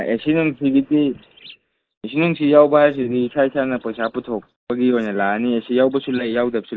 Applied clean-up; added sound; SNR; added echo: neural mask model Resemble Enhance denoiser.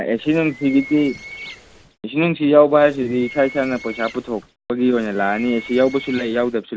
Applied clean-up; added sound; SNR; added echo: none; Bird; 18 dB; none.